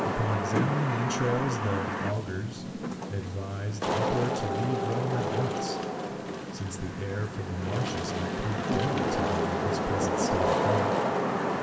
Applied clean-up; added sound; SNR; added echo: none; Wind / Rain; -3 dB; reverberation time 0.7 s.